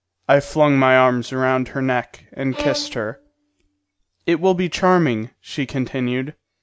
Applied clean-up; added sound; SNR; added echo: none; Bowed string instrument; 12 dB; none.